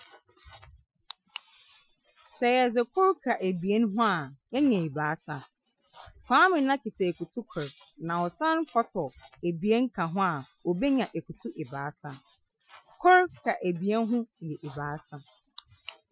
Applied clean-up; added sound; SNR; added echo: classical method Wiener filter.